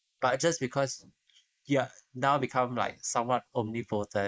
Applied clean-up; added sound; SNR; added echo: neural mask model Resemble Enhance denoiser.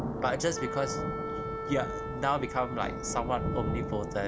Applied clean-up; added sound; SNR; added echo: none; Thunder + Wind instrument, woodwind instrument; 2 dB; none.